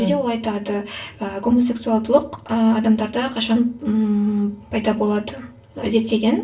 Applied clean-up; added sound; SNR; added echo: none; none; none; reverberation time 0.3 s.